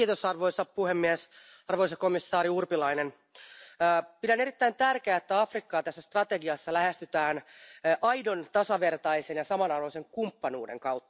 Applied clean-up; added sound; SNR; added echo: none; none; none; none.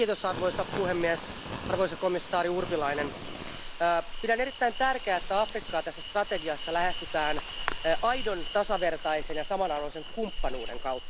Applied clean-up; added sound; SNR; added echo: none; Insect; 5 dB; none.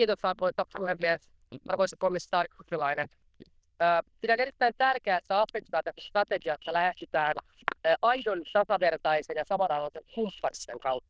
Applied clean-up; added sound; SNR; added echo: neural diffusion model UNIVERSE++.